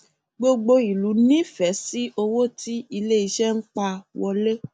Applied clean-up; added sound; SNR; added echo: none; none; none; none.